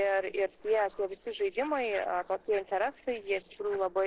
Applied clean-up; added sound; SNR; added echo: neural separator model SepFormer DNS4.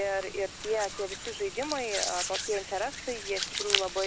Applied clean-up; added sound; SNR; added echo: none; Hands; 3 dB; none.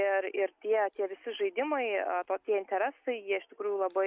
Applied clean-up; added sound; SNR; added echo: none; none; none; none.